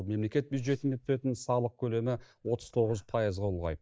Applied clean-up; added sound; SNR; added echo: neural mask model DeepFilterNet 3.